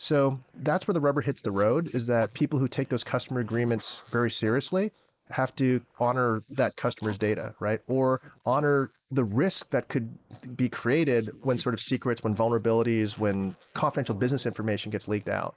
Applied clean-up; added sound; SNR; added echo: neural mask model Resemble Enhance denoiser.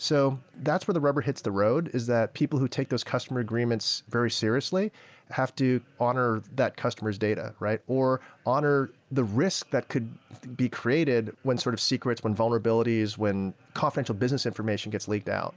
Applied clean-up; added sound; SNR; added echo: none; none; none; none.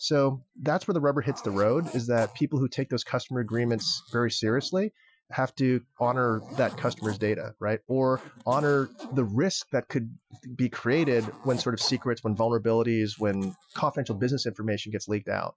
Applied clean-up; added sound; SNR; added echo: classical method Wiener filter.